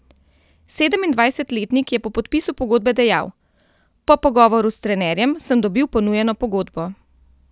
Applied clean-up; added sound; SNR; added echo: none; none; none; none.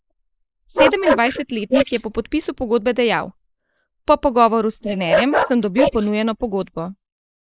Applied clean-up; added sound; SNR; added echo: neural mask model Resemble Enhance denoiser.